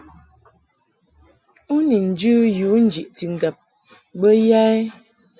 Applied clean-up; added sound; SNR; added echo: none; none; none; none.